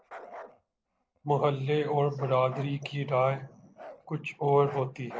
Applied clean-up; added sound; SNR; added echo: none; Bark; 19 dB; none.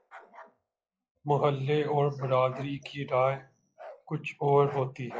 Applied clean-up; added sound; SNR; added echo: classical method log-MMSE.